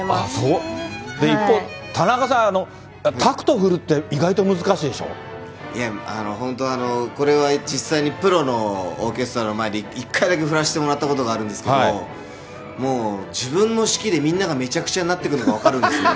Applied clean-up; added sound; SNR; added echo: none; none; none; none.